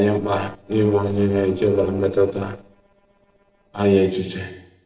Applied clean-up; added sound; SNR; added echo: neural separator model SepFormer DNS4.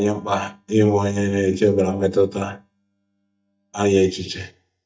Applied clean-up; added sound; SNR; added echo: neural mask model DeepFilterNet 3.